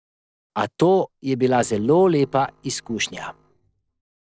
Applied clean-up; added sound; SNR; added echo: neural separator model SepFormer DNS4.